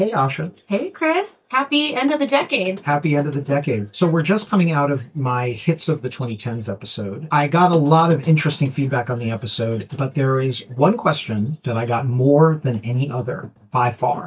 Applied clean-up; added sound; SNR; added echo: neural mask model DeepFilterNet 3.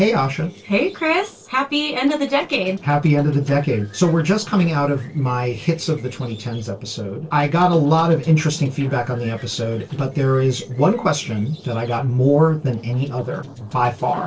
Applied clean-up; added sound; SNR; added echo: neural separator model SepFormer DNS4.